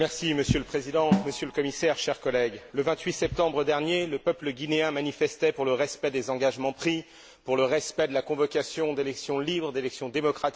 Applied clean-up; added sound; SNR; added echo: none; Snare drum; 8 dB; none.